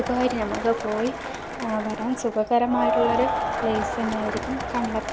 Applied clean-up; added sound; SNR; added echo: none; Crowd; 3 dB; none.